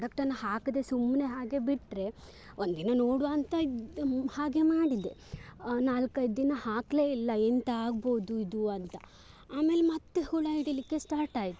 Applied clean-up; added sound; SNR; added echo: none; none; none; none.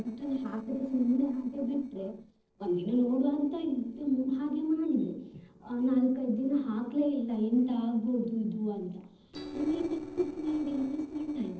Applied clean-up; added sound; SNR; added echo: neural separator model SepFormer DNS4.